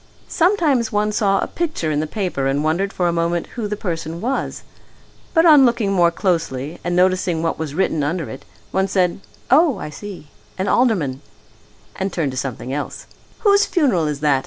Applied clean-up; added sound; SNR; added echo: none; none; none; none.